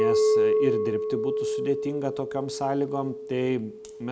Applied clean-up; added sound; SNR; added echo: none; Chink, clink; -3 dB; none.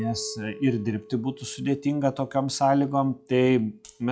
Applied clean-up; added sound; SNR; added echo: classical method log-MMSE.